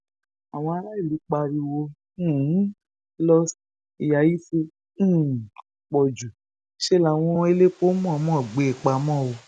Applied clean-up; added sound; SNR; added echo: none; none; none; none.